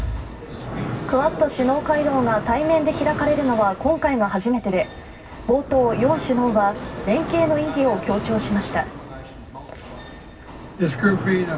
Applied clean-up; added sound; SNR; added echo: none; Mechanisms; 10 dB; reverberation time 0.4 s.